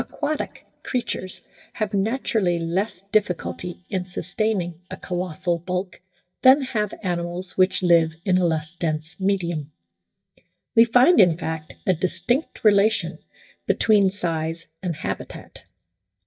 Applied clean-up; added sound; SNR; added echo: neural mask model DeepFilterNet 3.